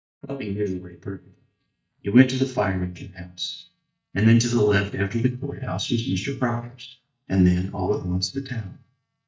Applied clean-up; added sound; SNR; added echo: neural mask model DeepFilterNet 3.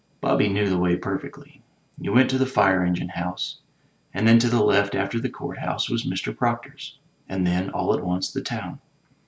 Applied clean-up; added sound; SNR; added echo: none; none; none; none.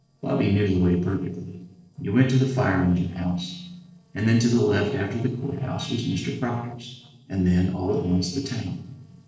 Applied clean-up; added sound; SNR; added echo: neural separator model SepFormer DNS4.